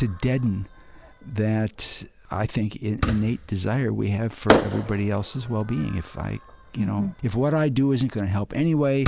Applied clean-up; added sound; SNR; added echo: none; Fireworks; 7 dB; none.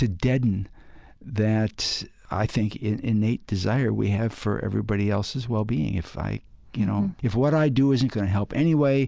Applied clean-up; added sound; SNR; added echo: none; none; none; none.